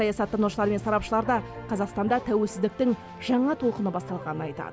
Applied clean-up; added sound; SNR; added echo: none; Dog; 18 dB; none.